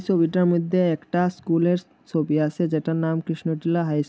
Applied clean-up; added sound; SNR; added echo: none; none; none; none.